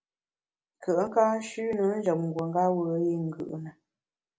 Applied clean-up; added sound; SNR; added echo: none; none; none; none.